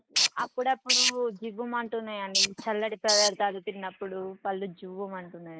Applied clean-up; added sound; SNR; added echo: neural mask model Resemble Enhance denoiser.